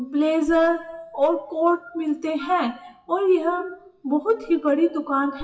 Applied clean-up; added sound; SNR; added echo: classical method WPE with log-MMSE.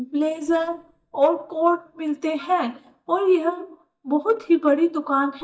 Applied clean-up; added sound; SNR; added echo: neural mask model DeepFilterNet 3.